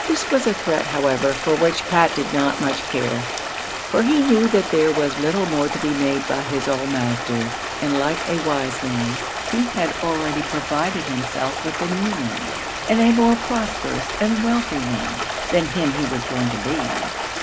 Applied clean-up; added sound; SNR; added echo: none; Stream; 5 dB; none.